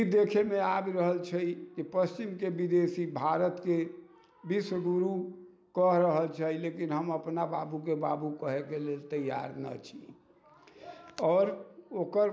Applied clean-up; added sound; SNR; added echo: none; none; none; none.